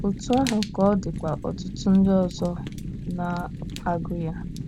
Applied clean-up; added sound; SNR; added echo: none; Fire; 8 dB; none.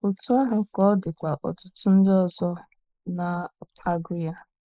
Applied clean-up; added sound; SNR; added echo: neural mask model Resemble Enhance denoiser.